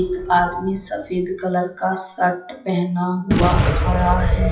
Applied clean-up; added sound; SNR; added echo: classical method WPE with log-MMSE.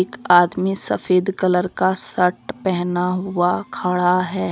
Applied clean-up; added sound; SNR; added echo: none; none; none; none.